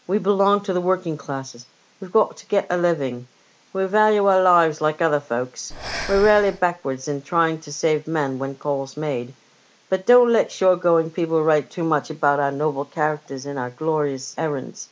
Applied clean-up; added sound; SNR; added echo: none; Breathing; 13 dB; none.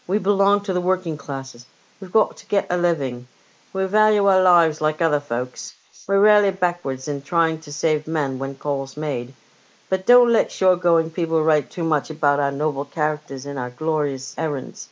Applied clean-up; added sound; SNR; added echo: neural mask model Resemble Enhance denoiser.